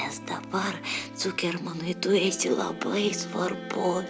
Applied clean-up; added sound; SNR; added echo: none; none; none; none.